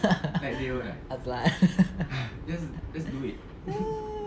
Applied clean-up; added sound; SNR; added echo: none; none; none; none.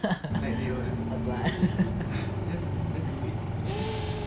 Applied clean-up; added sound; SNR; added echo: none; Bus / Engine; -2 dB; none.